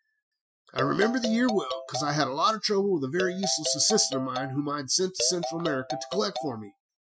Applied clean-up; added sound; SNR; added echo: classical method Wiener filter.